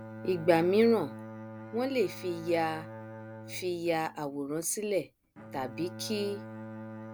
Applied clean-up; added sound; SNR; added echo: none; Bowed string instrument; 13 dB; none.